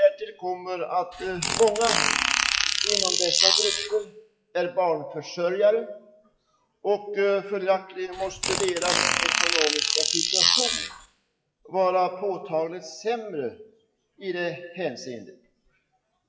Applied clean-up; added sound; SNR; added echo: classical method WPE with log-MMSE.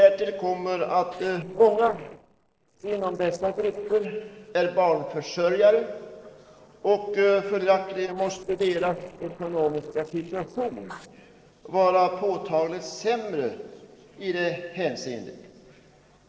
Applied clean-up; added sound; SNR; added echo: neural separator model SepFormer DNS4.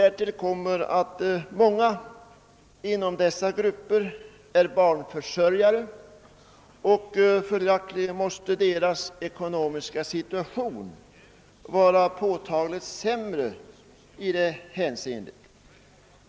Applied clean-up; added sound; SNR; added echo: none; none; none; none.